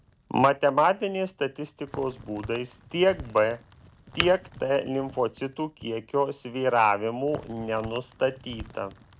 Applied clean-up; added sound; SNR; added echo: none; Crack; 15 dB; none.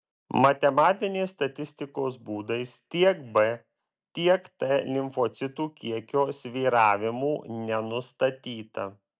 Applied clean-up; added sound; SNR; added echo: none; none; none; none.